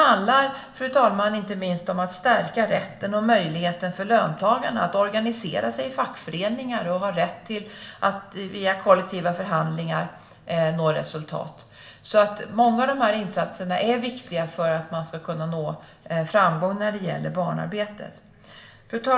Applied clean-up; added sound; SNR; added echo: none; none; none; reverberation time 1.7 s.